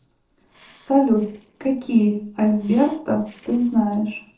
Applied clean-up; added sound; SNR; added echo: neural separator model SepFormer DNS4.